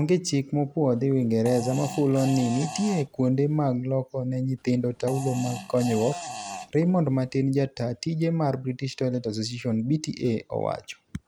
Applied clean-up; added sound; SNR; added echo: none; Fart; 13 dB; none.